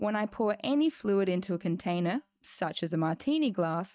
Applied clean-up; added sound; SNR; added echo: neural mask model DeepFilterNet 3.